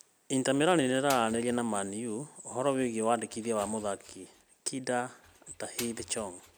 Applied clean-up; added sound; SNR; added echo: none; Engine; 19 dB; none.